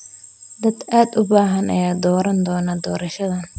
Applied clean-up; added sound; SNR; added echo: none; none; none; none.